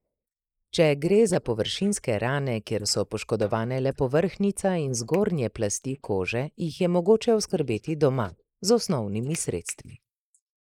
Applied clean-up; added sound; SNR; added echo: neural mask model Resemble Enhance denoiser.